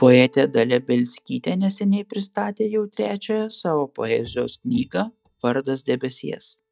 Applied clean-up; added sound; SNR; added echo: neural mask model DeepFilterNet 3.